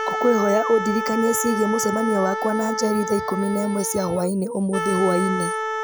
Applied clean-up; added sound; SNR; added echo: none; Wind instrument, woodwind instrument; 5 dB; none.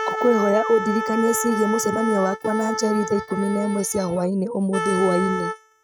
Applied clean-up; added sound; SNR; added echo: neural mask model RNNoise.